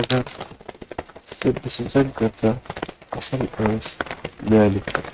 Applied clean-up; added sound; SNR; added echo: neural mask model RNNoise.